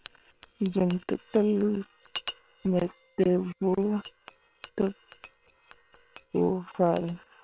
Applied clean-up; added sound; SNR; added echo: neural separator model SepFormer WHAM!.